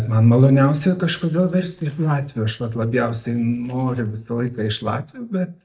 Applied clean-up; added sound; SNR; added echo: neural mask model DeepFilterNet 3.